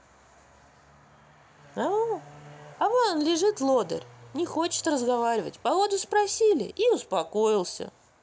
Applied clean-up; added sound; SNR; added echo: none; none; none; none.